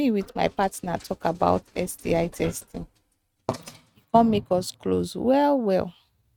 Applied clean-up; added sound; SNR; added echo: neural mask model RNNoise.